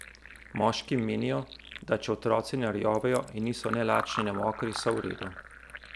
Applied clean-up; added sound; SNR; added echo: none; Fill (with liquid); 12 dB; none.